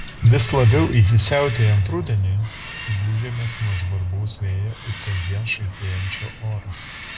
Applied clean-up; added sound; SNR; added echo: none; Bird vocalization, bird call, bird song; 14 dB; none.